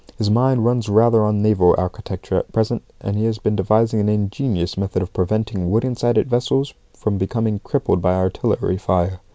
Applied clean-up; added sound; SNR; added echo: none; none; none; none.